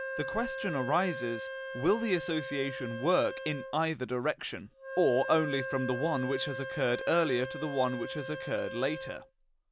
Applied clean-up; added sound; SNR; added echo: none; Wind instrument, woodwind instrument; 8 dB; none.